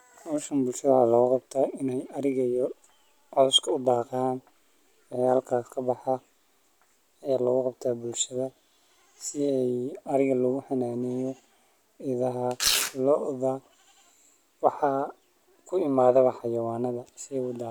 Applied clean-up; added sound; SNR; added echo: none; Domestic sounds, home sounds; 1 dB; none.